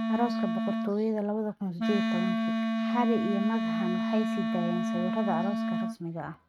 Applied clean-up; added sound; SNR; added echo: neural mask model RNNoise.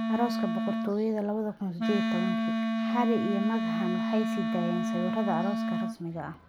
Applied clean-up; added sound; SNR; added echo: none; Wind instrument, woodwind instrument; -2 dB; none.